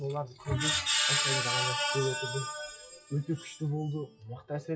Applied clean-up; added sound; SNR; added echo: classical method WPE with log-MMSE.